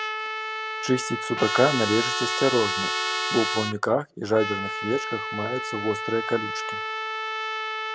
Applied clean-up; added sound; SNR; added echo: none; Trumpet + Trumpet; 2 dB; none.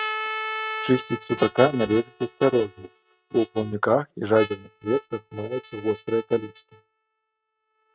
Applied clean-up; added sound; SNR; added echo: neural mask model RNNoise.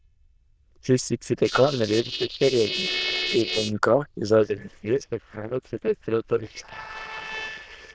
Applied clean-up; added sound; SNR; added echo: neural diffusion model UNIVERSE++.